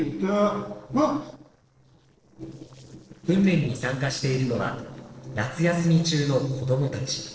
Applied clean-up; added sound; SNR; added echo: neural separator model SepFormer DNS4.